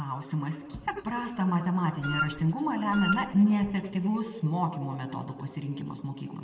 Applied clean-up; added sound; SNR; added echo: none; Wind instrument, woodwind instrument; 5 dB; reverberation time 2.1 s.